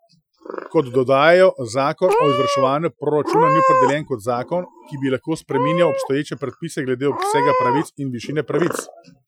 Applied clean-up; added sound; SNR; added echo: classical method Wiener filter.